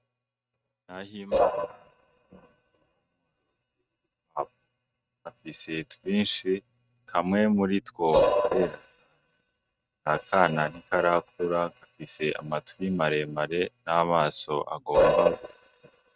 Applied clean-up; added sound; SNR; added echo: neural mask model RNNoise.